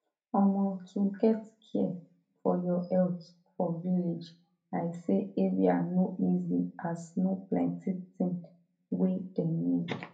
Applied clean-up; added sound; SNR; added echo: none; none; none; reverberation time 0.3 s.